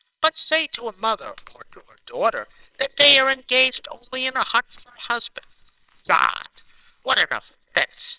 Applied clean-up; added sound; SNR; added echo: neural separator model SepFormer WHAMR!.